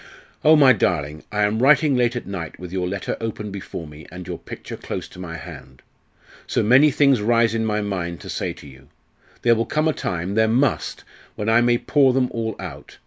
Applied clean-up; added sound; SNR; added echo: none; none; none; none.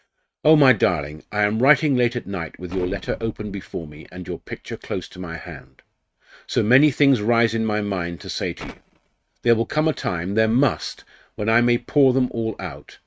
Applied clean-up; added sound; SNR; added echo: neural mask model RNNoise.